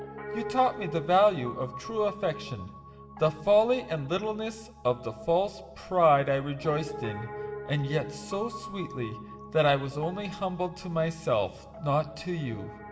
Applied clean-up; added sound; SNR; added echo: none; Piano; 13 dB; reverberation time 1.0 s.